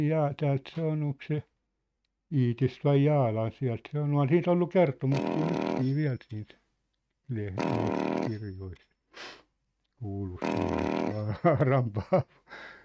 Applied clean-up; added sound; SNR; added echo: neural mask model RNNoise.